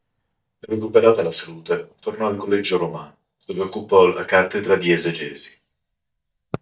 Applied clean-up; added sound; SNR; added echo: neural mask model DeepFilterNet 3.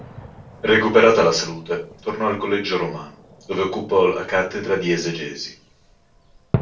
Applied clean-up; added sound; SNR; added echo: none; Fireworks; 14 dB; reverberation time 0.3 s.